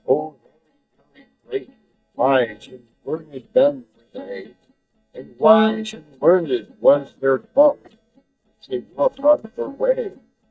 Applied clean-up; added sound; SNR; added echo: neural mask model DeepFilterNet 3.